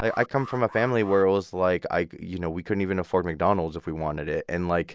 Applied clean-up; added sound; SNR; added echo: neural mask model Resemble Enhance denoiser.